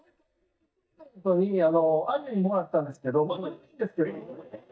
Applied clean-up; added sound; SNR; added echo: neural mask model DeepFilterNet 3.